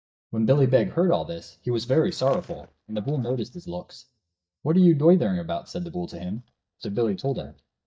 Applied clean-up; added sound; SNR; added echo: neural mask model DeepFilterNet 3.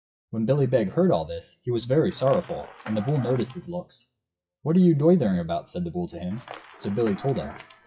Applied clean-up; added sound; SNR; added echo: classical method WPE with log-MMSE.